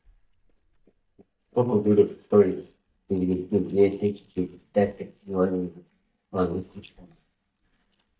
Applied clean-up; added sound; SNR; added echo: neural mask model DeepFilterNet 3.